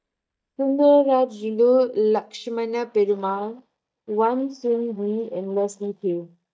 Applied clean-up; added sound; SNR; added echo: neural mask model DeepFilterNet 3.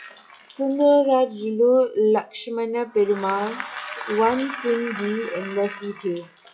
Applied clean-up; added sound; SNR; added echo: classical method WPE with log-MMSE.